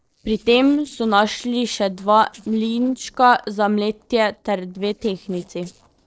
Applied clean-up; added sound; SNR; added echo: neural separator model SepFormer DNS4.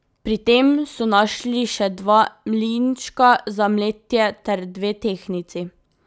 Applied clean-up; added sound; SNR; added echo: none; none; none; none.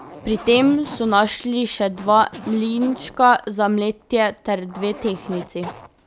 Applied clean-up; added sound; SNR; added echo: none; Zipper (clothing); 18 dB; none.